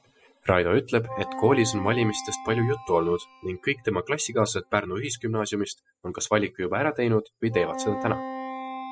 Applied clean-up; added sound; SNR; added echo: classical method spectral subtraction.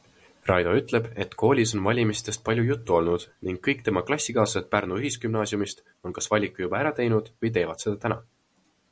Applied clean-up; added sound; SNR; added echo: none; none; none; none.